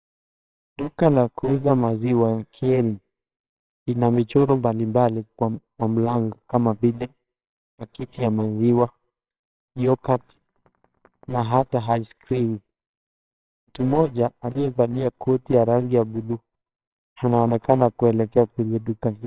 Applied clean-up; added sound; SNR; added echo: neural separator model SepFormer WHAMR!.